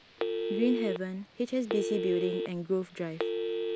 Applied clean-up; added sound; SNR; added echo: none; Telephone; 1 dB; none.